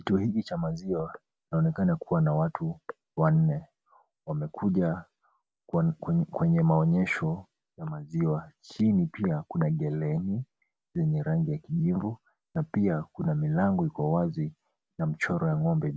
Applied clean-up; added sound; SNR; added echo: none; none; none; none.